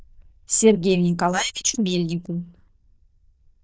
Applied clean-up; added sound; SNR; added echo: neural diffusion model UNIVERSE++.